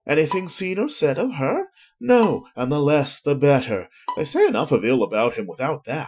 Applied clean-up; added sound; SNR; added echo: classical method Wiener filter.